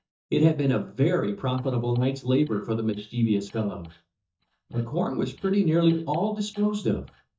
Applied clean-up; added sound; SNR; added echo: neural mask model DeepFilterNet 3.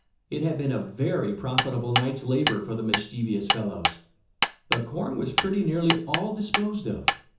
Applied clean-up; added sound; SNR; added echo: none; Hammer; 1 dB; reverberation time 0.6 s.